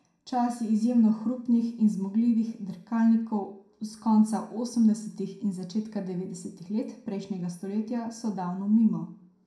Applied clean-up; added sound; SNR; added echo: none; none; none; reverberation time 0.5 s.